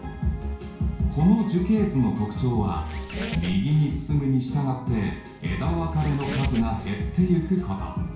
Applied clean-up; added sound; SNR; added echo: none; Squeak; 13 dB; reverberation time 0.6 s.